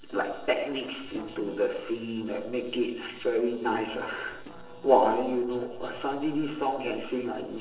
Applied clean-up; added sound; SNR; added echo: neural separator model SepFormer DNS4.